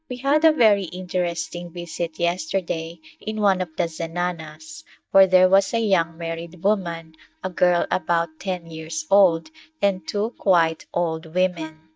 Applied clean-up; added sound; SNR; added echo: neural mask model DeepFilterNet 3.